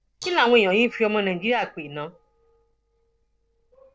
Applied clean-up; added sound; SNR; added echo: neural separator model SepFormer DNS4.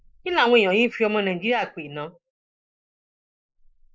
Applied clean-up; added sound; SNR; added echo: neural mask model Resemble Enhance denoiser.